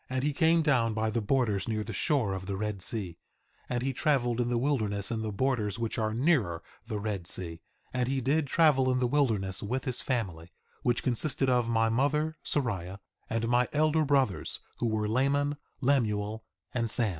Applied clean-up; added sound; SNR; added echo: none; none; none; none.